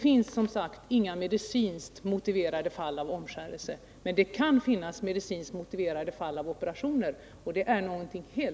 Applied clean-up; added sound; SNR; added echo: none; none; none; none.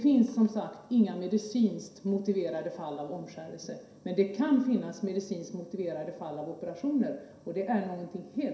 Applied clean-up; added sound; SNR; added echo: none; none; none; reverberation time 0.7 s.